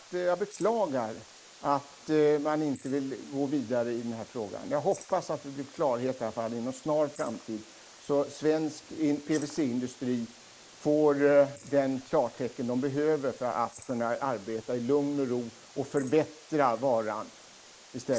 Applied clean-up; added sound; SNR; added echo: neural mask model Resemble Enhance denoiser.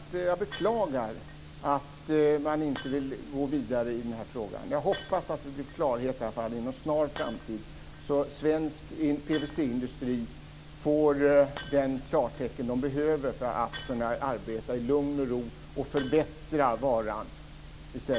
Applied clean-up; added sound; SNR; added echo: none; Shatter; 19 dB; none.